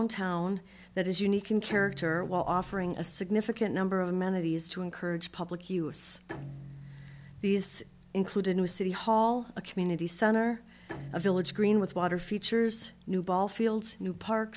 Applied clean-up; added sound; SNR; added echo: none; Bowed string instrument; 19 dB; none.